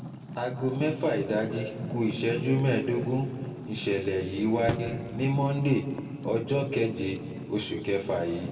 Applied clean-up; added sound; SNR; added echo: none; Fire; 11 dB; reverberation time 1.9 s.